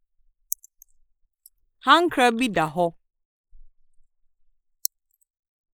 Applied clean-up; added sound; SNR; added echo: neural mask model Resemble Enhance denoiser.